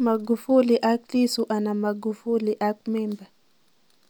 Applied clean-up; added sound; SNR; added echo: none; none; none; none.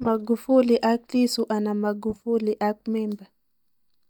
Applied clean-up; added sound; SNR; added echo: neural mask model DeepFilterNet 3.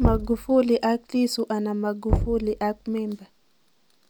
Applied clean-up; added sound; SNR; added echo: none; Knock; 5 dB; none.